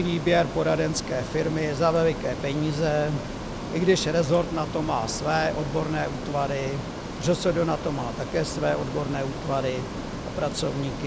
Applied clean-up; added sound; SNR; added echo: none; Ocean; 7 dB; none.